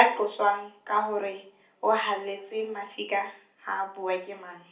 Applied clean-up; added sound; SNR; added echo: none; none; none; reverberation time 0.4 s.